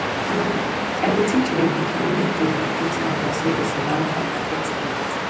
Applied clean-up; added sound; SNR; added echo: none; Waves, surf; 0 dB; reverberation time 0.6 s.